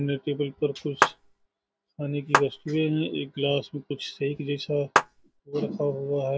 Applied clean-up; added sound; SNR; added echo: none; Clapping; -4 dB; none.